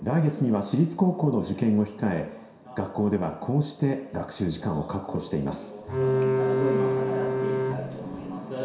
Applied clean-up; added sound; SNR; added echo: none; Bowed string instrument; -1 dB; reverberation time 0.7 s.